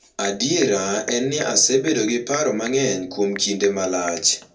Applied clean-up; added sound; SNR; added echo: none; Telephone / Typing; 19 dB; reverberation time 0.2 s.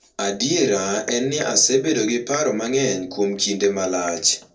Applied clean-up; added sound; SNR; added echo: neural separator model SepFormer DNS4.